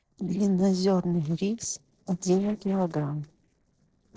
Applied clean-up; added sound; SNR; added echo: neural separator model SepFormer DNS4.